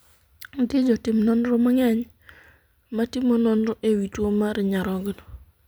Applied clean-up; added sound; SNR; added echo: none; none; none; none.